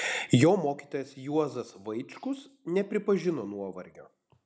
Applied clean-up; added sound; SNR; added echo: none; none; none; none.